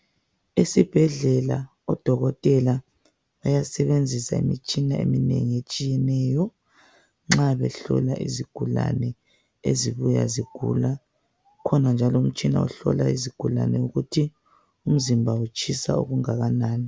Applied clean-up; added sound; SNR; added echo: none; none; none; none.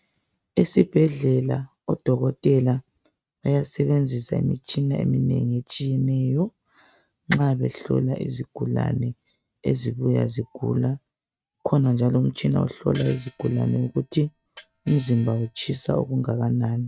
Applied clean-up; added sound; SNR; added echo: neural mask model RNNoise.